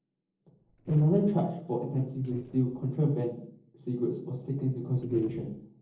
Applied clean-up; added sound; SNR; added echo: neural separator model SepFormer DNS4.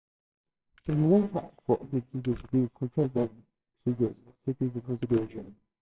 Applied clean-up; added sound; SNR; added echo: neural separator model SepFormer WHAMR!.